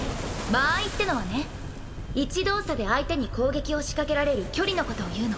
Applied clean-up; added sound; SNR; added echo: none; Waves, surf; 11 dB; none.